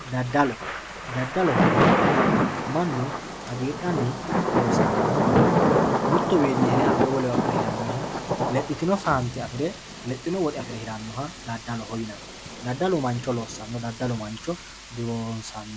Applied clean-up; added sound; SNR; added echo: none; Thunder / Rain; -3 dB; none.